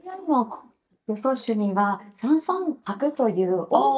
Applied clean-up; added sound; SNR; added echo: neural mask model DeepFilterNet 3.